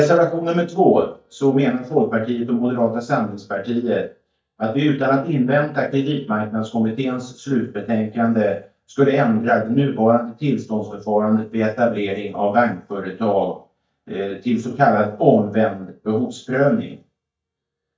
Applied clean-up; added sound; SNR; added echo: neural mask model DeepFilterNet 3.